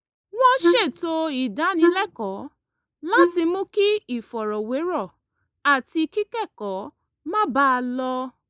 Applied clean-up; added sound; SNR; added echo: neural mask model Resemble Enhance denoiser.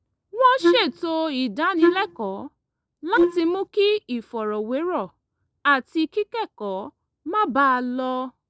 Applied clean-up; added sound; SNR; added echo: neural separator model SepFormer DNS4.